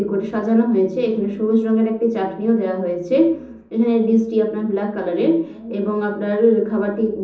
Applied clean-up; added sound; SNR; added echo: none; none; none; reverberation time 0.6 s.